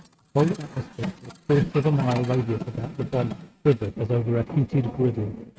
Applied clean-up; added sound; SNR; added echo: neural mask model RNNoise.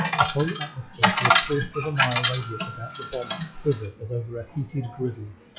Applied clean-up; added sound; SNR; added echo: classical method log-MMSE.